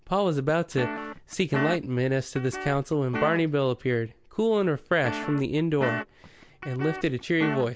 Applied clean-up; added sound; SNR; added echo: none; Guitar; 8 dB; none.